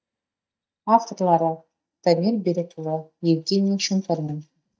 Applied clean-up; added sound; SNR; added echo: neural mask model DeepFilterNet 3.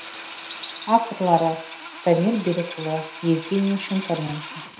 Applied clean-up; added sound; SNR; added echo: none; Drill; 12 dB; reverberation time 0.5 s.